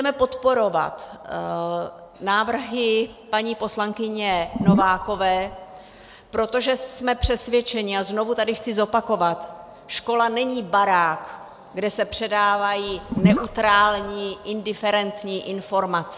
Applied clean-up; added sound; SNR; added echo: none; Gurgling / Liquid; 0 dB; none.